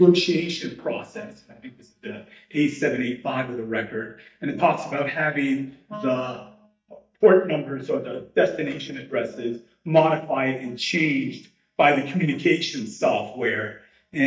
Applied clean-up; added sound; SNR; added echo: neural mask model DeepFilterNet 3.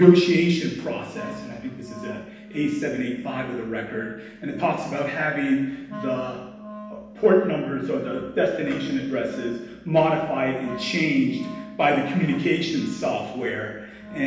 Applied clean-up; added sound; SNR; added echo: none; Wind instrument, woodwind instrument; 17 dB; reverberation time 0.9 s.